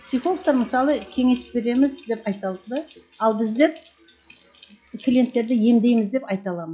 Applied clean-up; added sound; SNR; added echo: classical method log-MMSE.